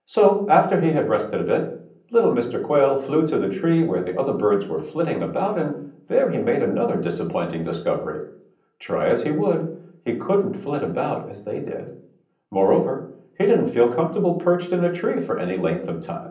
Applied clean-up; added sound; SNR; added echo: none; none; none; reverberation time 0.6 s.